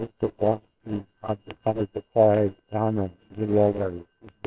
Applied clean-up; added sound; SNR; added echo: neural separator model SepFormer WHAMR!.